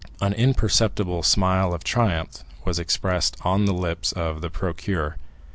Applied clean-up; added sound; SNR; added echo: none; none; none; none.